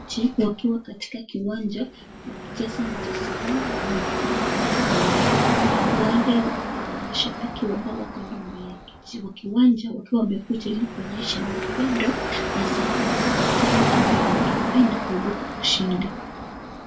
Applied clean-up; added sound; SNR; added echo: none; Car passing by / Traffic noise, roadway noise; -1 dB; reverberation time 0.2 s.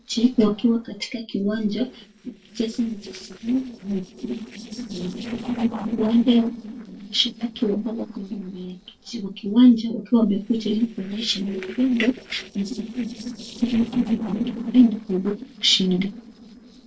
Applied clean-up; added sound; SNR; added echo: neural separator model SepFormer DNS4.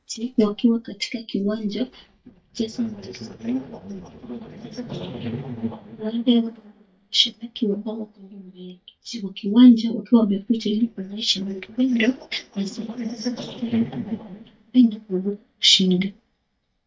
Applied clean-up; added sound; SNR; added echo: neural mask model DeepFilterNet 3.